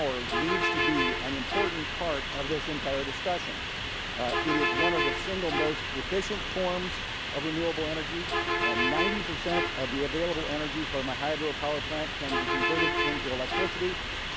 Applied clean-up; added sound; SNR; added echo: none; Bus; -2 dB; none.